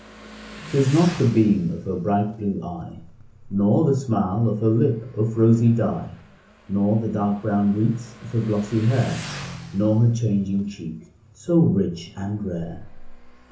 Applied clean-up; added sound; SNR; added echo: none; Motorcycle; 19 dB; reverberation time 0.8 s.